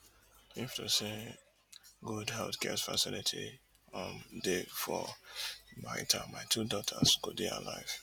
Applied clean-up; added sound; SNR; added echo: none; none; none; none.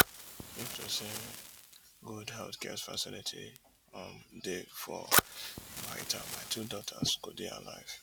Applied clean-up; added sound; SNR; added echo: none; Fire; -3 dB; none.